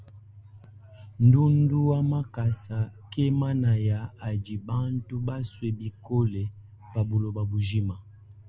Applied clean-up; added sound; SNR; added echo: none; none; none; none.